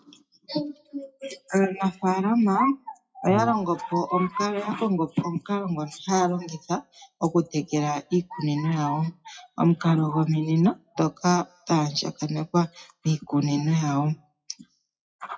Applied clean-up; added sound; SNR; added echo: classical method WPE with log-MMSE.